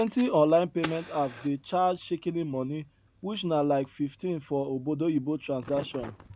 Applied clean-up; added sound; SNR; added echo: none; Fire; 18 dB; none.